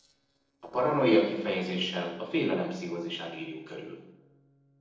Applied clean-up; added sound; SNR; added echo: neural separator model SepFormer DNS4.